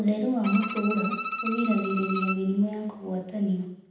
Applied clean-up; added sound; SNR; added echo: none; Bowed string instrument; 6 dB; reverberation time 0.8 s.